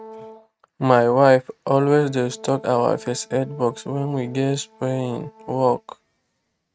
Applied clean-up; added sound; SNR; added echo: neural mask model RNNoise.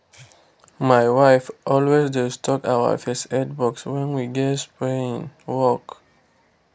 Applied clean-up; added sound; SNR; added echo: none; none; none; none.